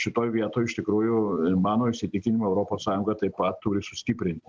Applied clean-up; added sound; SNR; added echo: none; none; none; none.